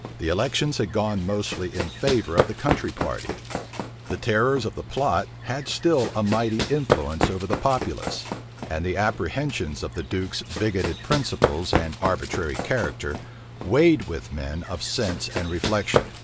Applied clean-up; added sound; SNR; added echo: none; Run; 4 dB; none.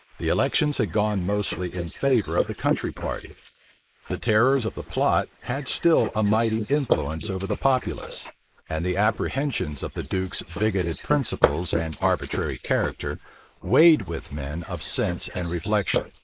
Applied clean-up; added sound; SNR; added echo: neural mask model Resemble Enhance denoiser.